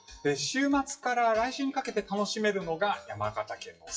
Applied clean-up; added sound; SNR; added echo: classical method WPE with log-MMSE.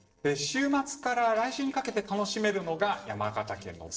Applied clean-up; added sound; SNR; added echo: neural separator model SepFormer DNS4.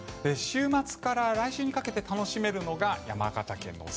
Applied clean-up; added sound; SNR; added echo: none; none; none; none.